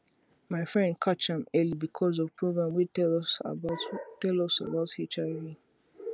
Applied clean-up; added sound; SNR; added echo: none; none; none; none.